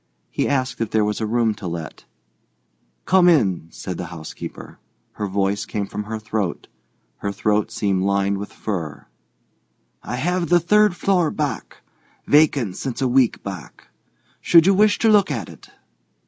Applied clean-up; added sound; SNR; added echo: none; none; none; none.